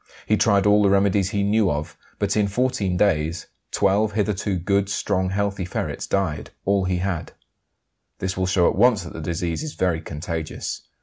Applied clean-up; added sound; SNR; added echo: none; none; none; none.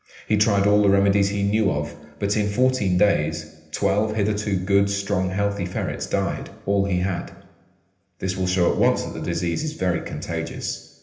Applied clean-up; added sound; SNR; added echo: none; none; none; reverberation time 0.8 s.